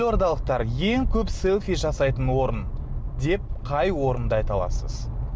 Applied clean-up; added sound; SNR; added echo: none; none; none; none.